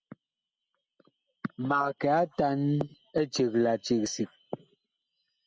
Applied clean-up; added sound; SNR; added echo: none; none; none; none.